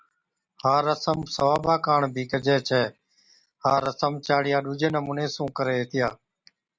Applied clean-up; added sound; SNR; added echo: none; none; none; none.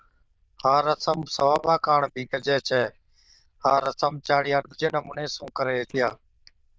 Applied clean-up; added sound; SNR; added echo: neural diffusion model UNIVERSE++.